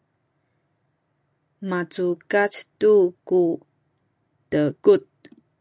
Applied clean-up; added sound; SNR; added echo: none; none; none; none.